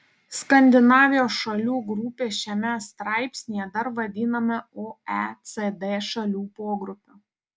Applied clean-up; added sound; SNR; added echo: none; none; none; none.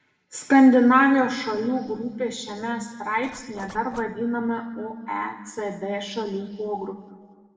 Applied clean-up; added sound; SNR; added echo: neural separator model SepFormer DNS4.